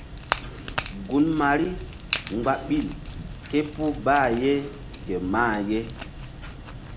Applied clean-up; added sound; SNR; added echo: none; Crack / Crackle; 9 dB; none.